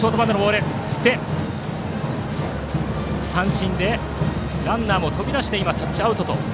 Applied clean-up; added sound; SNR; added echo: none; Musical instrument; 11 dB; none.